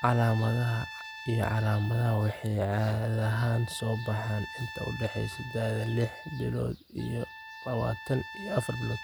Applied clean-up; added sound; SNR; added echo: none; Trumpet; 14 dB; none.